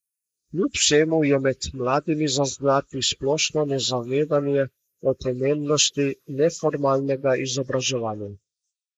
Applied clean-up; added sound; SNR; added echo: neural mask model Resemble Enhance denoiser.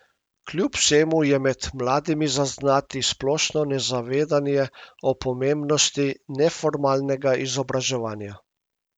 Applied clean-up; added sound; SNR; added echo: none; none; none; none.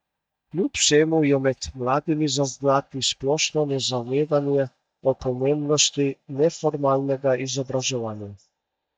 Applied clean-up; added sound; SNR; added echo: neural mask model DeepFilterNet 3.